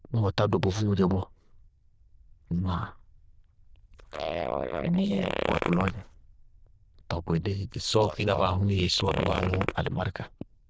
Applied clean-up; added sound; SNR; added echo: neural diffusion model UNIVERSE++.